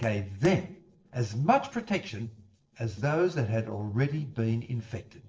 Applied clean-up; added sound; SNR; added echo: neural separator model SepFormer DNS4.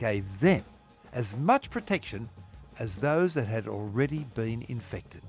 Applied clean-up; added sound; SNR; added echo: none; none; none; none.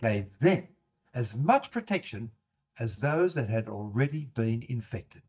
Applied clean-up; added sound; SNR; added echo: neural mask model DeepFilterNet 3.